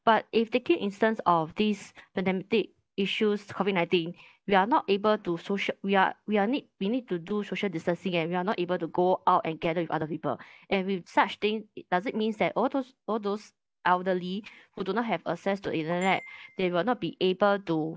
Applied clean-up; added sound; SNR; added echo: none; none; none; none.